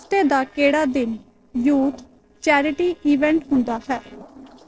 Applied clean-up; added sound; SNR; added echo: neural separator model SepFormer DNS4.